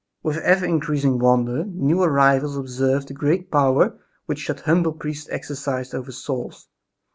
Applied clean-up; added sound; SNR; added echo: none; none; none; none.